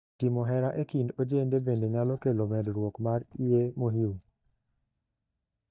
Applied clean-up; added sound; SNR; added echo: neural mask model DeepFilterNet 3.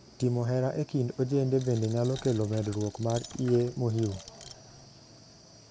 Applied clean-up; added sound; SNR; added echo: none; Coin (dropping); 19 dB; none.